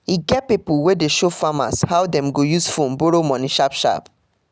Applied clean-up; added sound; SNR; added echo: none; none; none; none.